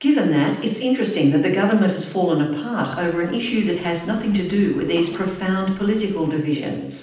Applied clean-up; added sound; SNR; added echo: neural separator model SepFormer DNS4.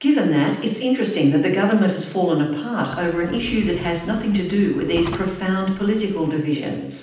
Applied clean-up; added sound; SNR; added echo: none; Drawer open or close; 16 dB; reverberation time 0.9 s.